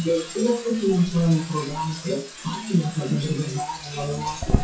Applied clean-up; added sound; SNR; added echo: classical method WPE with log-MMSE.